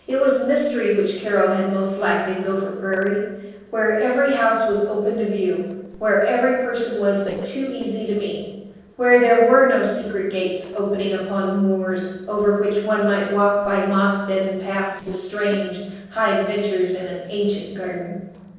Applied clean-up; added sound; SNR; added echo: neural separator model SepFormer DNS4.